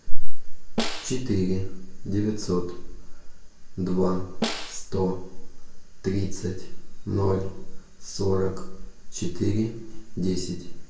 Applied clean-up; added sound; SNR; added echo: none; Snare drum; 15 dB; reverberation time 0.2 s.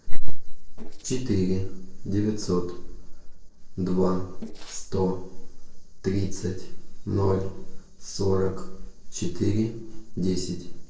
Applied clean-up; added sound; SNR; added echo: neural separator model SepFormer DNS4.